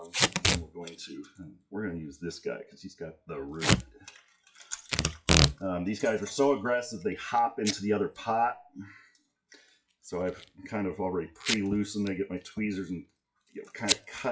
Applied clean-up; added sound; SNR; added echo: classical method WPE with log-MMSE.